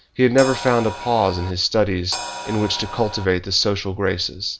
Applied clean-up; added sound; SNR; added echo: none; Crash cymbal; 11 dB; none.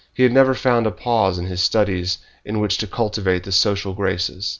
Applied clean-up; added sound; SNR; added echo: none; none; none; none.